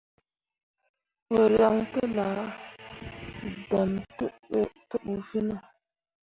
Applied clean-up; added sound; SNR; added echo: none; none; none; none.